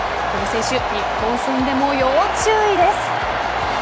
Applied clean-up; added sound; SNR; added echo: none; none; none; none.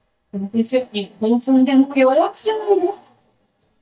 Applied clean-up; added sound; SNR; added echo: neural mask model DeepFilterNet 3.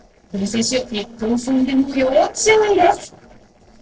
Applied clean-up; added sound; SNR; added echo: neural separator model SepFormer DNS4.